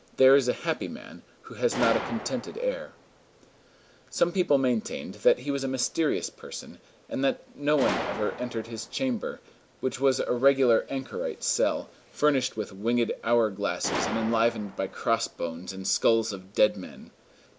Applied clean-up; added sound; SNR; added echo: none; Gunshot, gunfire; 13 dB; none.